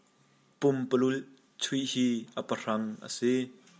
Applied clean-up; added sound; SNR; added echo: none; none; none; none.